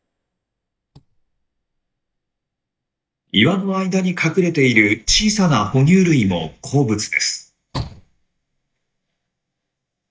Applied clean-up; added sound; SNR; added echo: neural mask model DeepFilterNet 3.